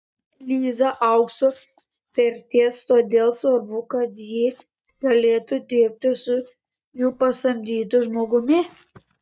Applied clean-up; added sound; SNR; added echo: neural mask model DeepFilterNet 3.